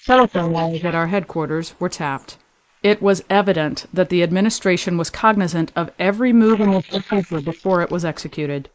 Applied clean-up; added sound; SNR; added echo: neural mask model Resemble Enhance denoiser.